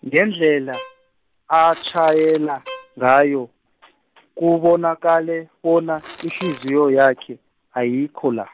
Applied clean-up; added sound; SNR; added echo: none; Crushing / Wood + Bowed string instrument; 20 dB; none.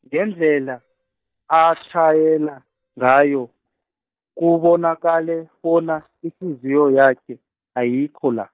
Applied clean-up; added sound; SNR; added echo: neural mask model DeepFilterNet 3.